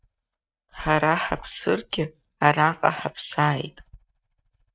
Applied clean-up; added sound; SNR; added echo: neural mask model RNNoise.